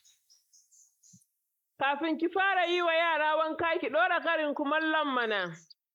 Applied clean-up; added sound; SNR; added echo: neural mask model Resemble Enhance denoiser.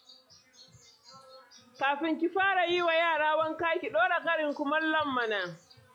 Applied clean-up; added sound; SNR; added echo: classical method log-MMSE.